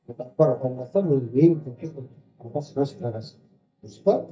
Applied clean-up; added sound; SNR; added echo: neural mask model DeepFilterNet 3.